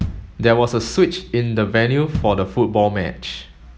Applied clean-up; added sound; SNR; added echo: none; Bass drum; 12 dB; none.